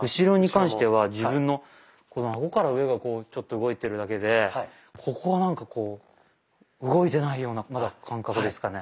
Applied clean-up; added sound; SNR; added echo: none; none; none; none.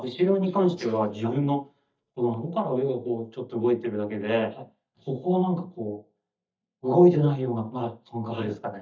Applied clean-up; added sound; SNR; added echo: neural mask model DeepFilterNet 3.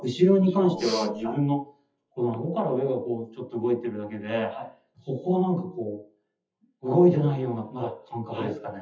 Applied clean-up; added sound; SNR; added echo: classical method WPE with log-MMSE.